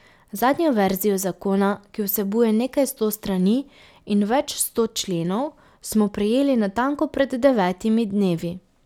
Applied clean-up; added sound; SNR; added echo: none; none; none; none.